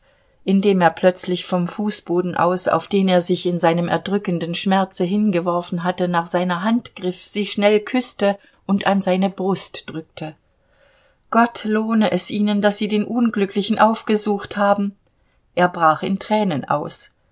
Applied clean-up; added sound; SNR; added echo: none; none; none; none.